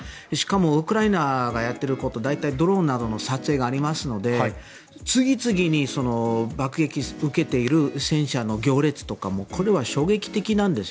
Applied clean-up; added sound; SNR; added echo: none; none; none; none.